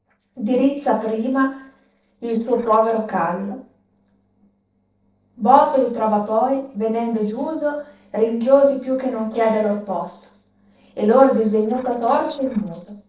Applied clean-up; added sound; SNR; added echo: neural separator model SepFormer DNS4.